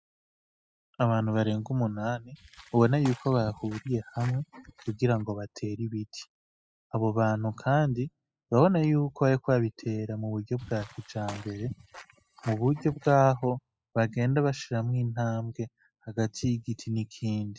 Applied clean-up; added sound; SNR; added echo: classical method spectral subtraction.